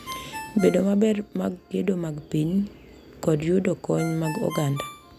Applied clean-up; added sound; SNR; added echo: none; Ringtone; 16 dB; none.